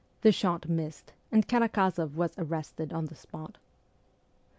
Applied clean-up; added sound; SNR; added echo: none; none; none; none.